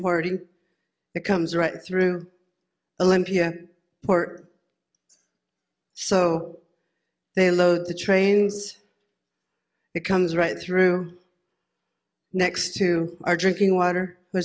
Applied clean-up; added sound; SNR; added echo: none; none; none; none.